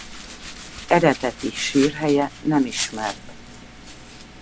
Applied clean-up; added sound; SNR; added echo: none; Domestic sounds, home sounds; 13 dB; none.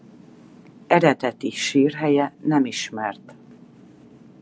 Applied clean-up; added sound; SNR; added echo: none; none; none; none.